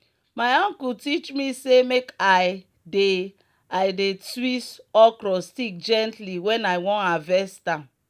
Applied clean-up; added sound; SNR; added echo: none; none; none; none.